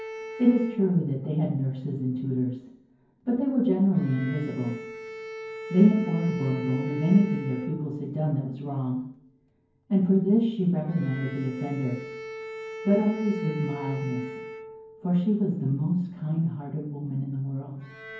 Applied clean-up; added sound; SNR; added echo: none; Bowed string instrument; 14 dB; reverberation time 0.9 s.